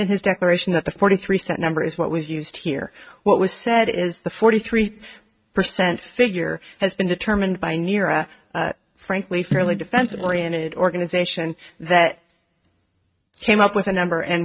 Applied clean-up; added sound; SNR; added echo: neural mask model RNNoise.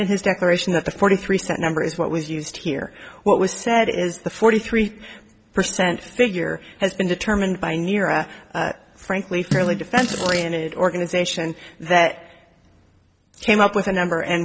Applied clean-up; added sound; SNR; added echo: none; Fart; 5 dB; none.